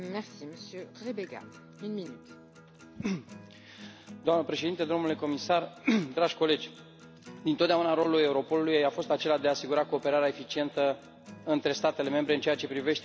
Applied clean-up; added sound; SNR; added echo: none; Acoustic guitar; 20 dB; none.